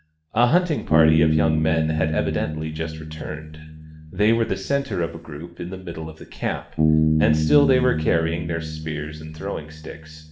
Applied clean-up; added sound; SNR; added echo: none; Bass guitar; 1 dB; reverberation time 1.9 s.